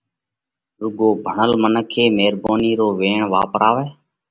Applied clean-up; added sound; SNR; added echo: none; none; none; none.